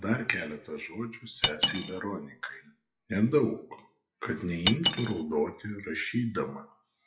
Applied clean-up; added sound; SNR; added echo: classical method WPE with log-MMSE.